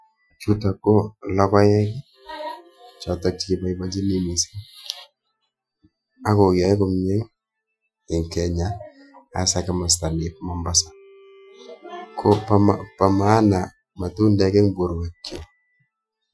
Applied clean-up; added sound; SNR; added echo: classical method Wiener filter.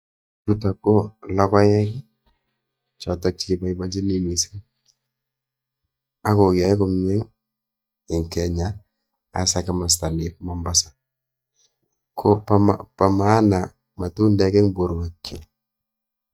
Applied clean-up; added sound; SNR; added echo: neural mask model DeepFilterNet 3.